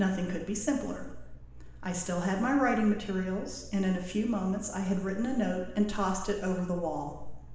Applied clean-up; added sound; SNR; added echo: none; none; none; reverberation time 1.1 s.